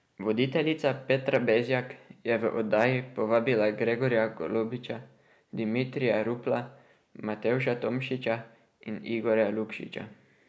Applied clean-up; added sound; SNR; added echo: none; none; none; none.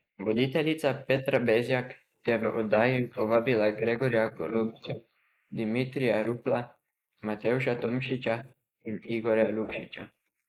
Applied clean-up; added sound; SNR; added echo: neural mask model Resemble Enhance denoiser.